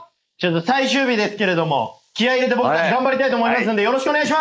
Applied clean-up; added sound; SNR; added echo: neural mask model Resemble Enhance denoiser.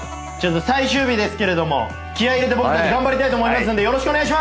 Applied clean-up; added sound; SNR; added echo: none; none; none; none.